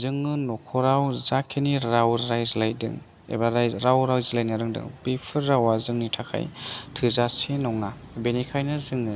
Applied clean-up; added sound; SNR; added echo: none; none; none; none.